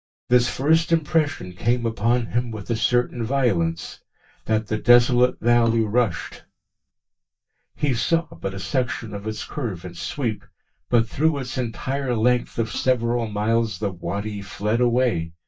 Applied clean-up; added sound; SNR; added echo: neural mask model DeepFilterNet 3.